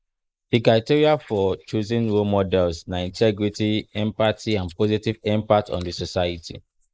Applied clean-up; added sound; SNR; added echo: neural mask model Resemble Enhance denoiser.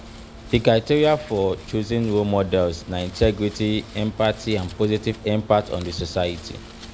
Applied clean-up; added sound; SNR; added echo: none; Wind; 17 dB; none.